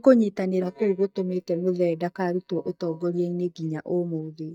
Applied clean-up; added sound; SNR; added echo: neural mask model DeepFilterNet 3.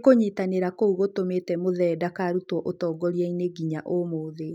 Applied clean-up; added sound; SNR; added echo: none; none; none; none.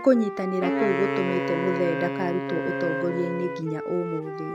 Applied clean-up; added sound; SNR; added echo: none; Wind instrument, woodwind instrument + Wind instrument, woodwind instrument; 2 dB; none.